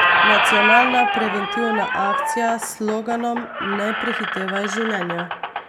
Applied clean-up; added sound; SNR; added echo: none; Squeak; -3 dB; none.